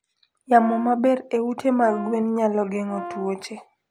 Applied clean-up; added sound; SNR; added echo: none; Brass instrument; 15 dB; none.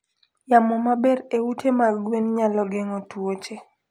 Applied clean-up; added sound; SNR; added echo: none; none; none; none.